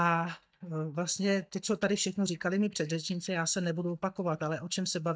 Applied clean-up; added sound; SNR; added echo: neural mask model DeepFilterNet 3.